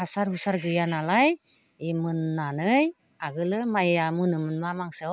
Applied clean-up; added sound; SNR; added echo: none; none; none; none.